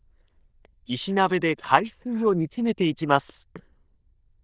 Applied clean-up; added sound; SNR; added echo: neural diffusion model UNIVERSE++.